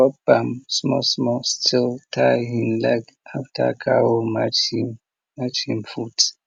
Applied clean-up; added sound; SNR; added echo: none; none; none; none.